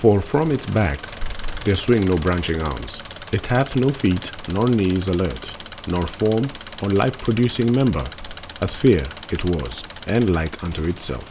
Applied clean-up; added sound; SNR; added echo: none; Engine; 15 dB; none.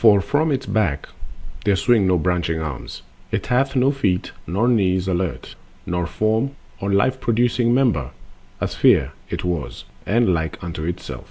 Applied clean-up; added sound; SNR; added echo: none; none; none; none.